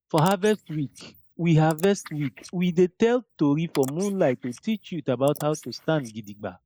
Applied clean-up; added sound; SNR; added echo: neural mask model Resemble Enhance denoiser.